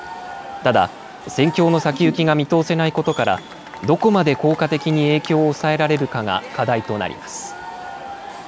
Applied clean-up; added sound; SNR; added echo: none; Crowd / Cheering; 14 dB; none.